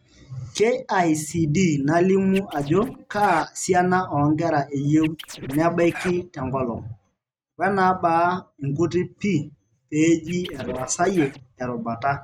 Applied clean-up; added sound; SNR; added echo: neural mask model RNNoise.